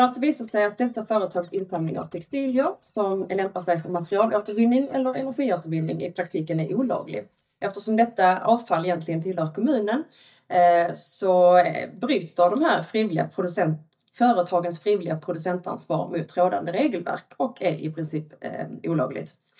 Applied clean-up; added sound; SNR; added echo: neural mask model DeepFilterNet 3.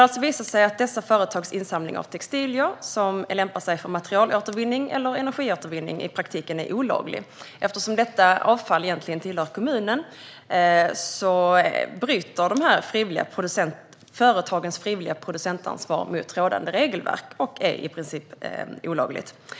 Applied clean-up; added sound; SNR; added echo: none; none; none; none.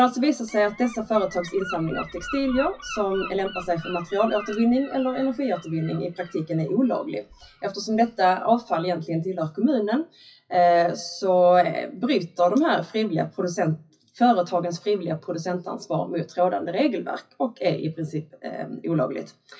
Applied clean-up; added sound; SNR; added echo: classical method WPE with log-MMSE.